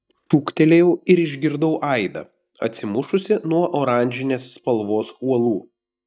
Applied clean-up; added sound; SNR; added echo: neural mask model DeepFilterNet 3.